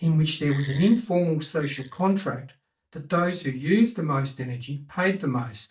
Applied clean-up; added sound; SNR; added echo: neural mask model DeepFilterNet 3.